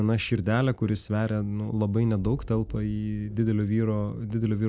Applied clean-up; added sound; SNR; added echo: none; Thunder; 19 dB; none.